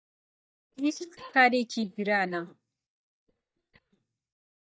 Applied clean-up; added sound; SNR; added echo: neural mask model DeepFilterNet 3.